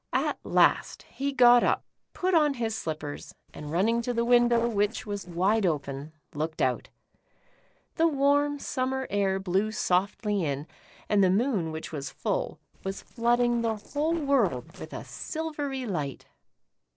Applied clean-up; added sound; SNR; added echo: neural separator model SepFormer DNS4.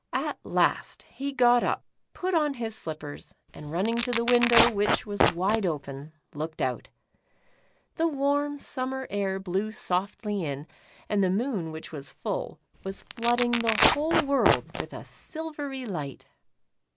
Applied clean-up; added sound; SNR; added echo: none; Tearing; -2 dB; none.